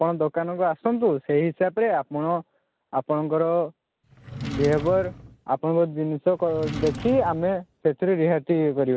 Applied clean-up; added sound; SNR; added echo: none; Drawer open or close; 11 dB; none.